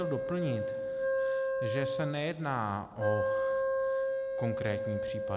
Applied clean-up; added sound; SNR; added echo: none; Wind instrument, woodwind instrument; -3 dB; none.